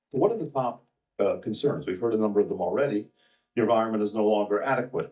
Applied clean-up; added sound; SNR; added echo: neural mask model DeepFilterNet 3.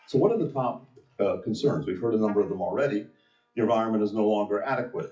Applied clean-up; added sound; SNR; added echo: classical method WPE with log-MMSE.